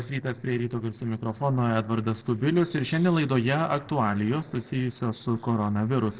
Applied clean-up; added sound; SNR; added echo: neural separator model SepFormer DNS4.